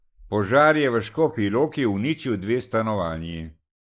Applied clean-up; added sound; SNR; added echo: neural mask model Resemble Enhance denoiser.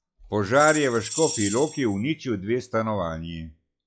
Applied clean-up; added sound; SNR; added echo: classical method log-MMSE.